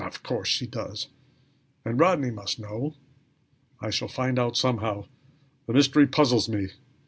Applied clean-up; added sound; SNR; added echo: none; none; none; none.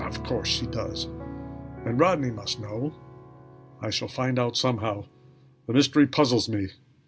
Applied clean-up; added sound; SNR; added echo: none; Piano + Electric guitar / Strum; 13 dB; none.